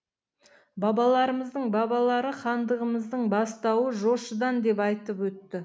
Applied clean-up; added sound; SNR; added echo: none; none; none; none.